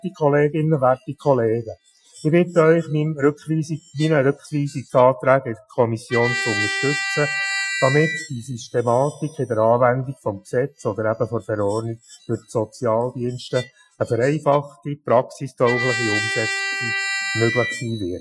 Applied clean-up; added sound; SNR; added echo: classical method Wiener filter.